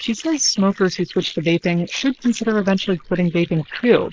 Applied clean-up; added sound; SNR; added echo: neural mask model Resemble Enhance denoiser.